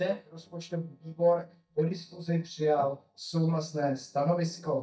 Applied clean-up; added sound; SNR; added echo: neural mask model DeepFilterNet 3.